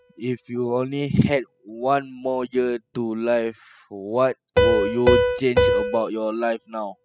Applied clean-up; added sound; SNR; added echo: classical method spectral subtraction.